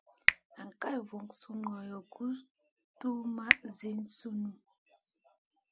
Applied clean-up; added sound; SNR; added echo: none; Finger snapping; -4 dB; none.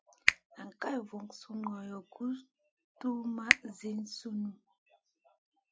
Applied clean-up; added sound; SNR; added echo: classical method log-MMSE.